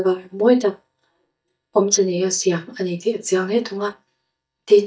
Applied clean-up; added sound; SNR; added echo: neural mask model DeepFilterNet 3.